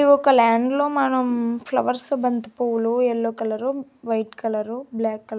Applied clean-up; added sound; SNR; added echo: none; none; none; none.